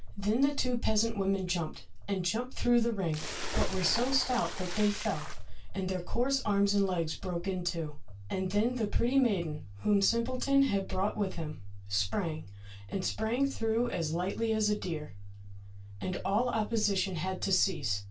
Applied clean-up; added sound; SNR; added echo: none; Splash, splatter; 10 dB; reverberation time 0.2 s.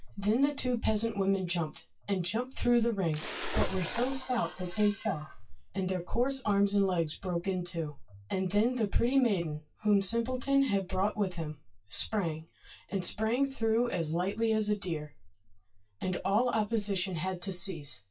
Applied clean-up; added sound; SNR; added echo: classical method WPE with log-MMSE.